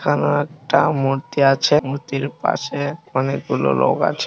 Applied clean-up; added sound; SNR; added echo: none; none; none; none.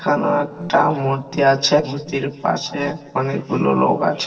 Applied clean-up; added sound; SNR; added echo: neural separator model SepFormer DNS4.